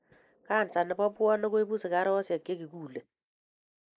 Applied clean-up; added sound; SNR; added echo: neural mask model Resemble Enhance denoiser.